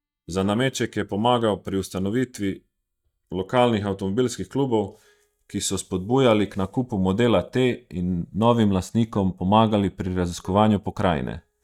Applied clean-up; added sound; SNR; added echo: neural mask model DeepFilterNet 3.